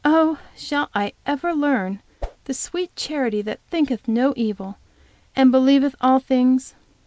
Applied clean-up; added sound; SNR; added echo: none; Whoosh, swoosh, swish; 12 dB; none.